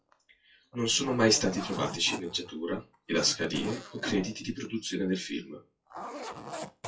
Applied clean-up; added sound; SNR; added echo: classical method WPE with log-MMSE.